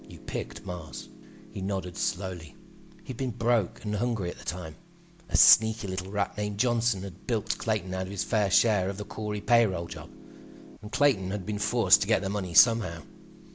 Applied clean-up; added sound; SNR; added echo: none; Piano; 20 dB; none.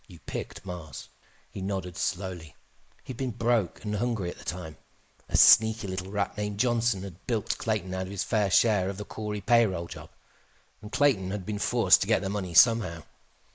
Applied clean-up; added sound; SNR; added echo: neural mask model Resemble Enhance denoiser.